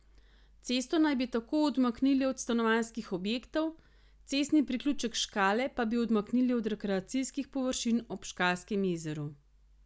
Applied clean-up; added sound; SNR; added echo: none; none; none; none.